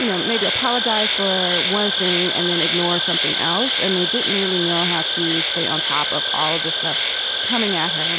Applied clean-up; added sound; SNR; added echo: none; Insect; -3 dB; none.